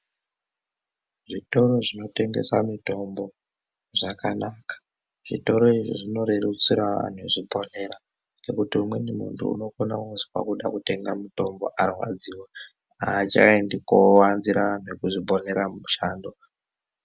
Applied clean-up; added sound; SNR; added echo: none; none; none; none.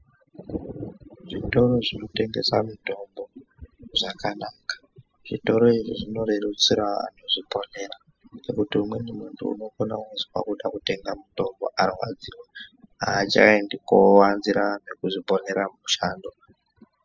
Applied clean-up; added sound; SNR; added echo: classical method spectral subtraction.